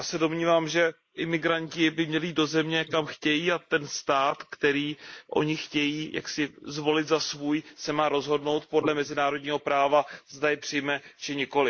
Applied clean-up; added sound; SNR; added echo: neural mask model Resemble Enhance denoiser.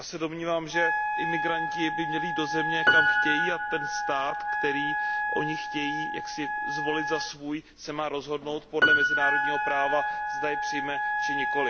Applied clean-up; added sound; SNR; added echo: none; Wind instrument, woodwind instrument + Piano; -4 dB; none.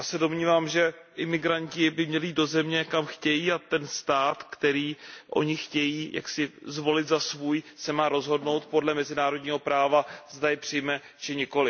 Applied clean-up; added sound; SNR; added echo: none; none; none; none.